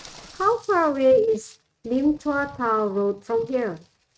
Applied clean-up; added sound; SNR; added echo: neural mask model RNNoise.